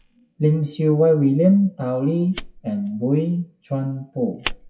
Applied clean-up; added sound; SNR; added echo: classical method WPE with log-MMSE.